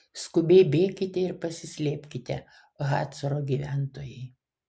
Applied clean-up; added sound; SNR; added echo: none; none; none; none.